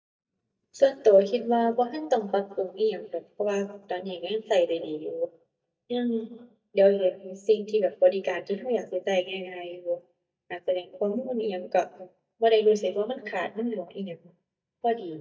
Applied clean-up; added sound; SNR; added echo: neural mask model DeepFilterNet 3.